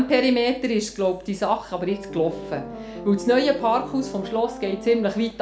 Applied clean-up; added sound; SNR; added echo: none; Piano; 12 dB; reverberation time 0.4 s.